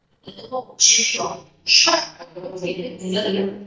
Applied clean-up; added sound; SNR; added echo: neural mask model DeepFilterNet 3.